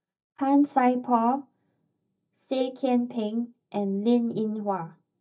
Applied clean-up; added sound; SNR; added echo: neural mask model DeepFilterNet 3.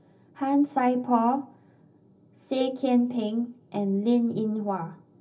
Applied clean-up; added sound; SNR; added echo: none; Cowbell; 14 dB; reverberation time 0.4 s.